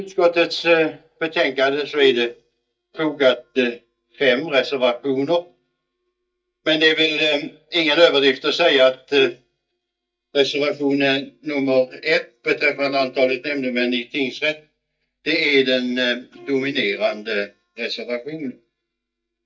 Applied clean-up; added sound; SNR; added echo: neural mask model DeepFilterNet 3.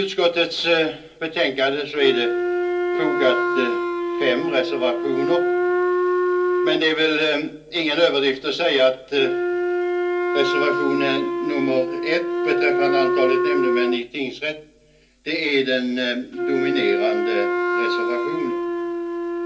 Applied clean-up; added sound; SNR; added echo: none; Wind instrument, woodwind instrument; 0 dB; reverberation time 0.3 s.